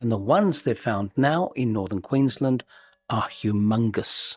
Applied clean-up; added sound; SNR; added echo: neural mask model DeepFilterNet 3.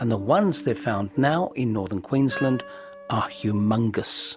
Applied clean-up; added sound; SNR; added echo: none; Wind instrument, woodwind instrument; 16 dB; none.